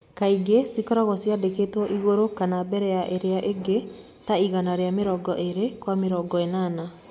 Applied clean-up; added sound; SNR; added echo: none; none; none; none.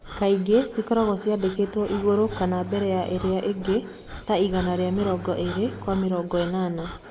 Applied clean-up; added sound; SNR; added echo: none; Engine starting + Breathing; 14 dB; none.